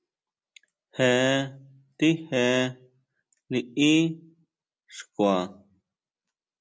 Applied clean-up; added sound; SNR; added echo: none; none; none; none.